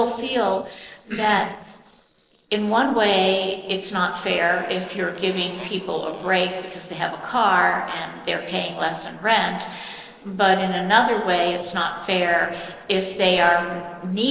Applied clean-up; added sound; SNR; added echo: neural separator model SepFormer DNS4.